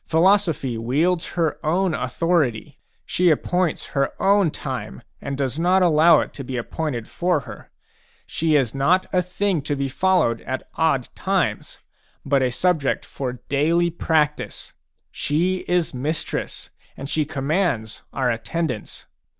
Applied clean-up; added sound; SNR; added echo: none; none; none; none.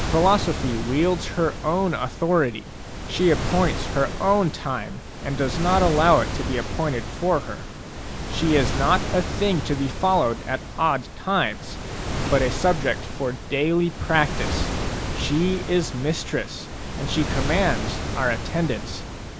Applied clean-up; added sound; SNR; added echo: none; Waves, surf; 5 dB; none.